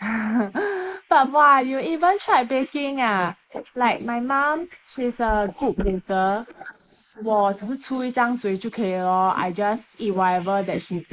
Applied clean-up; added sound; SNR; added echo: neural mask model Resemble Enhance denoiser.